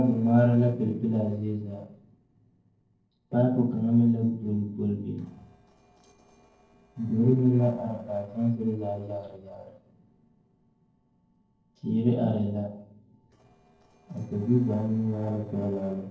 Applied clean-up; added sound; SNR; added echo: neural separator model SepFormer DNS4.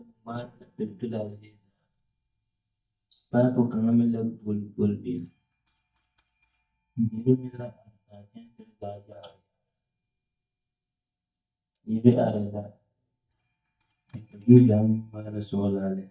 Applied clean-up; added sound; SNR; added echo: neural mask model DeepFilterNet 3.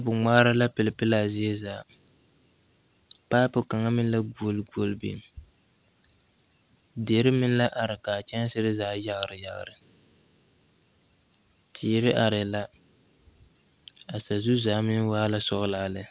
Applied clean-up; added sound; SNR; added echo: none; none; none; none.